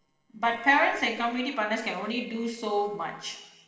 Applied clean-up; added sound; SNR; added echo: neural separator model SepFormer DNS4.